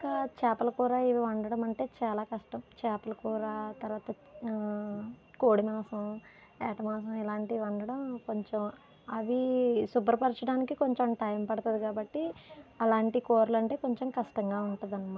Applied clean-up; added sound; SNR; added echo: none; none; none; none.